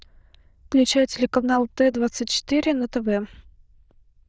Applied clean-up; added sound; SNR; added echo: neural diffusion model UNIVERSE++.